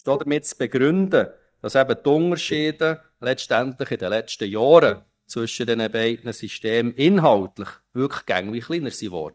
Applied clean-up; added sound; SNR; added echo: neural mask model DeepFilterNet 3.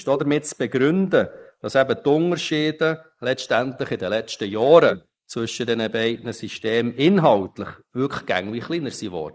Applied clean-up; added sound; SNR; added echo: neural mask model Resemble Enhance denoiser.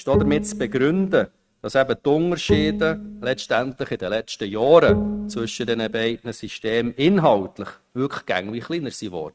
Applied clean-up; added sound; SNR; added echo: neural mask model RNNoise.